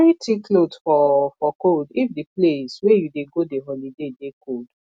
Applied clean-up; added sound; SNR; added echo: none; none; none; none.